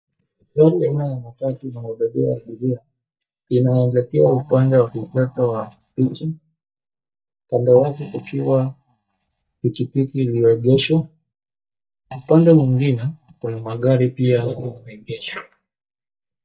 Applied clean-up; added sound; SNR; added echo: neural mask model DeepFilterNet 3.